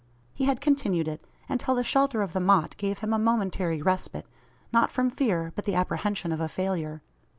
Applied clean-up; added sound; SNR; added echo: none; none; none; none.